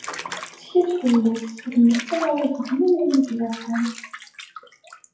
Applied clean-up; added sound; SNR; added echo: classical method WPE with log-MMSE.